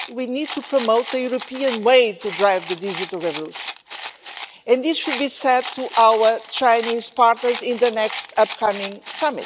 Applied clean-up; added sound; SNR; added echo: none; Rattle; 14 dB; none.